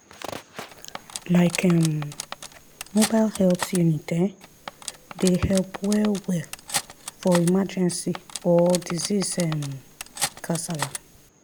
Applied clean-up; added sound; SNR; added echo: none; Cutlery, silverware; 11 dB; none.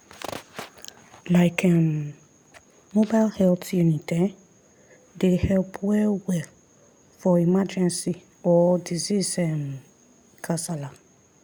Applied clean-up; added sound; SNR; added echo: none; none; none; none.